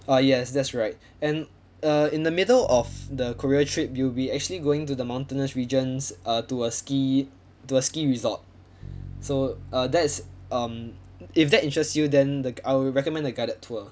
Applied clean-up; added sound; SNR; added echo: none; Bass guitar; 19 dB; none.